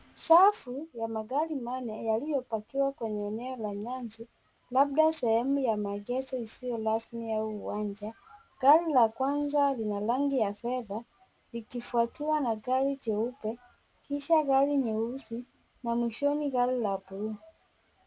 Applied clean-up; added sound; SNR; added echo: none; none; none; none.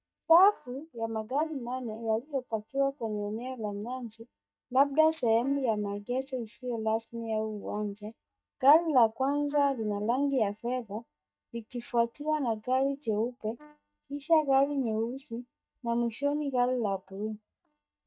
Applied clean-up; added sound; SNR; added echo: neural mask model DeepFilterNet 3.